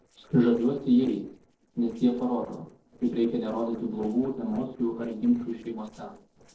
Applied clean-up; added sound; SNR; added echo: neural separator model SepFormer DNS4.